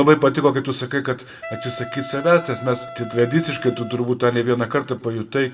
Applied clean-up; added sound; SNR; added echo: none; Wind instrument, woodwind instrument; 15 dB; reverberation time 0.5 s.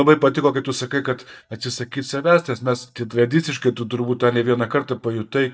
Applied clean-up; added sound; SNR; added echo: neural mask model DeepFilterNet 3.